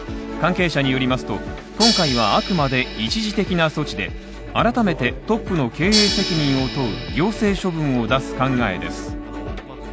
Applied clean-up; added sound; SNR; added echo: none; Crash cymbal; 9 dB; none.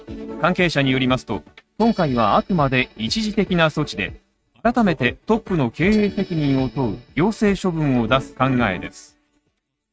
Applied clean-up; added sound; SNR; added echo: neural mask model RNNoise.